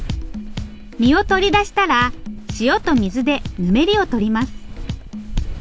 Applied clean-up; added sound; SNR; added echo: none; Walk, footsteps; 10 dB; none.